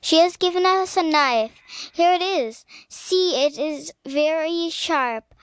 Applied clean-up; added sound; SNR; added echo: none; none; none; none.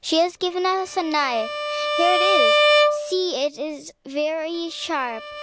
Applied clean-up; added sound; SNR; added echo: none; Bowed string instrument; -1 dB; none.